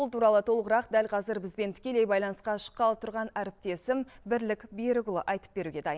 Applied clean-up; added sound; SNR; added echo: none; none; none; none.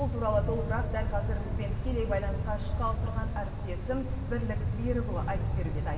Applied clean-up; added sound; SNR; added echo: none; Wind; -4 dB; reverberation time 2.0 s.